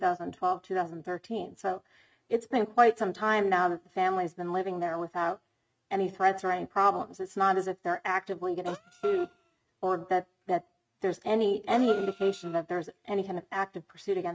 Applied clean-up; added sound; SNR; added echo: neural mask model RNNoise.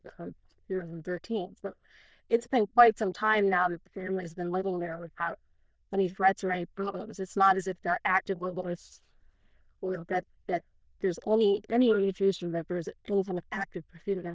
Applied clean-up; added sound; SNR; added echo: neural diffusion model UNIVERSE++.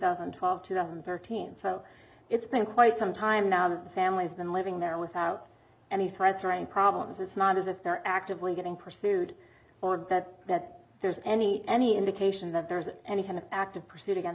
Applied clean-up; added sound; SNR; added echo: none; none; none; none.